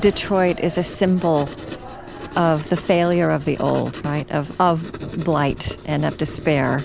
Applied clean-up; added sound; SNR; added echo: none; Writing; 13 dB; none.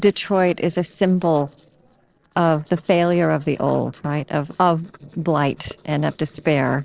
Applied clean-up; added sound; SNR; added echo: neural separator model SepFormer DNS4.